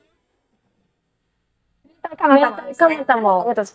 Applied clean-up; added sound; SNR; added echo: neural mask model DeepFilterNet 3.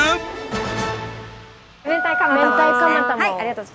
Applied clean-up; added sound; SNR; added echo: none; Wind instrument, woodwind instrument; -2 dB; none.